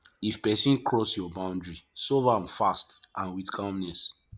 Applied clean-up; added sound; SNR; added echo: none; none; none; none.